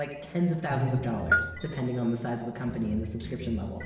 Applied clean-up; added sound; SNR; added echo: none; Bell; 4 dB; reverberation time 1.1 s.